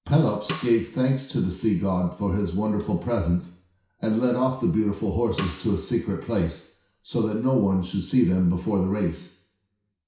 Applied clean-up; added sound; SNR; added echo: none; Snare drum; 14 dB; reverberation time 0.6 s.